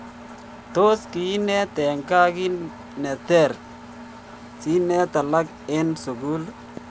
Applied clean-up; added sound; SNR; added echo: none; Engine; 17 dB; none.